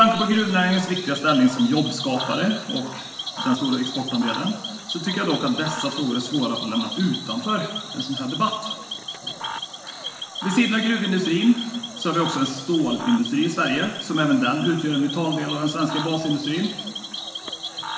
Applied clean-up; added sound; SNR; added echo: none; Cricket / Frog; 9 dB; reverberation time 1.0 s.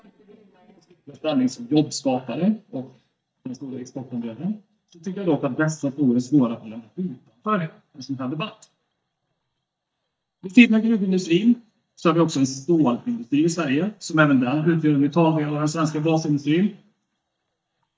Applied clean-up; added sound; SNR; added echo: neural mask model DeepFilterNet 3.